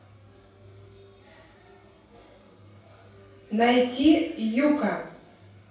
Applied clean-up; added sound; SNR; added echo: none; none; none; reverberation time 0.6 s.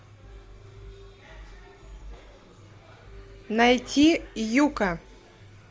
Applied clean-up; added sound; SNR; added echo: none; none; none; none.